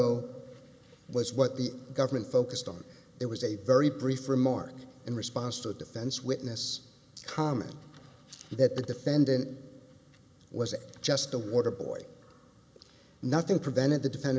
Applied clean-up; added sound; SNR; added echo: none; none; none; none.